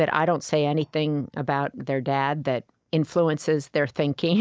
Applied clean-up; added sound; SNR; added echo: neural mask model DeepFilterNet 3.